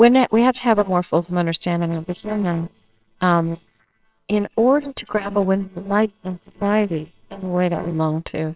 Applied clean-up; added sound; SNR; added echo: neural separator model SepFormer WHAMR!.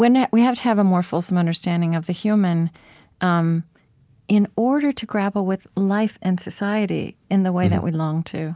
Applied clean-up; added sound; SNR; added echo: none; none; none; none.